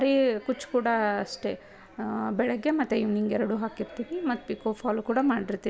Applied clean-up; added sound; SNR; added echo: none; none; none; none.